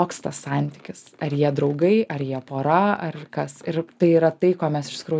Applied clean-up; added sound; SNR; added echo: none; none; none; none.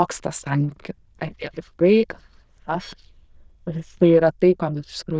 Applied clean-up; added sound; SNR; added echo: neural diffusion model UNIVERSE++.